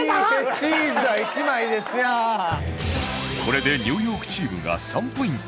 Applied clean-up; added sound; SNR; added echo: none; none; none; none.